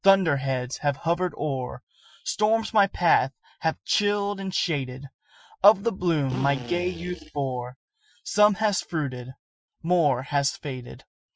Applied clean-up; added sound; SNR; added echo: classical method Wiener filter.